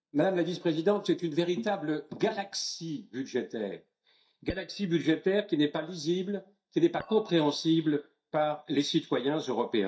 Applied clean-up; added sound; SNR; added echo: neural mask model DeepFilterNet 3.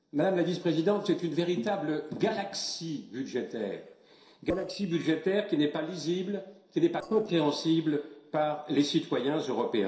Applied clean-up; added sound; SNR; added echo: neural separator model SepFormer DNS4.